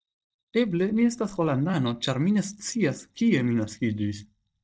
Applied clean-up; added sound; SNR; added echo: neural mask model DeepFilterNet 3.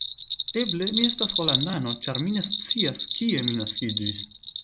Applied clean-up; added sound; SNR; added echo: none; Bell; -1 dB; none.